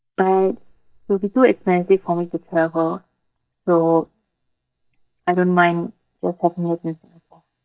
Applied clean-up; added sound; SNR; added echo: neural mask model DeepFilterNet 3.